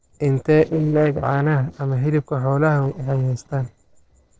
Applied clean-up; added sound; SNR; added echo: neural separator model SepFormer DNS4.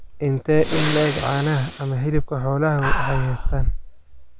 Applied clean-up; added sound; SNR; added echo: none; Breathing; 1 dB; none.